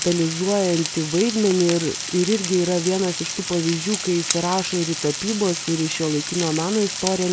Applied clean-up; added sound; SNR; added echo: none; Frying (food); 7 dB; none.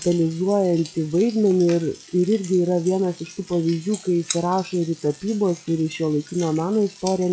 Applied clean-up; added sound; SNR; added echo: classical method log-MMSE.